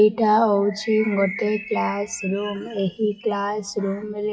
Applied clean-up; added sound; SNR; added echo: classical method WPE with log-MMSE.